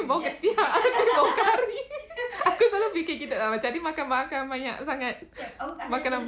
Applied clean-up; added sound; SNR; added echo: none; none; none; none.